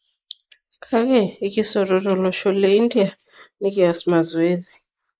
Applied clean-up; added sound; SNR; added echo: neural mask model Resemble Enhance denoiser.